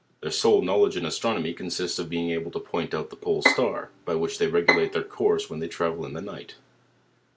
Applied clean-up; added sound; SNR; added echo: none; Bowed string instrument; 2 dB; none.